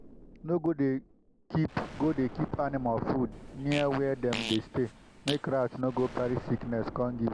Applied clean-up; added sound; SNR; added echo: none; Explosion + Fart; 12 dB; none.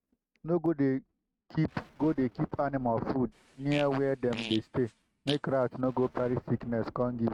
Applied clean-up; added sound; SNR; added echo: neural mask model RNNoise.